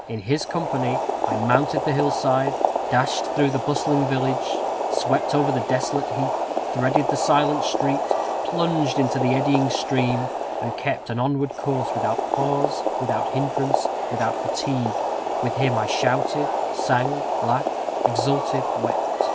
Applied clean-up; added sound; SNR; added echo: none; Boiling; -1 dB; none.